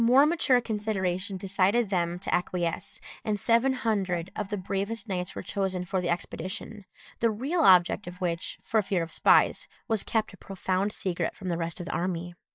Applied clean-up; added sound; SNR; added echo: neural mask model DeepFilterNet 3.